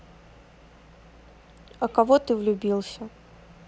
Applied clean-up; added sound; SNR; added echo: none; none; none; none.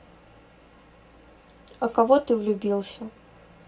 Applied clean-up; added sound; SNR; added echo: none; none; none; reverberation time 0.2 s.